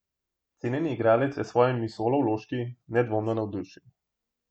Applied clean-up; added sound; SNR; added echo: none; none; none; none.